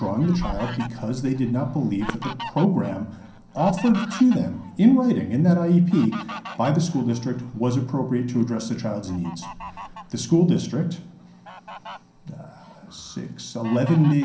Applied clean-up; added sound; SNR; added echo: none; Fowl; 16 dB; reverberation time 0.6 s.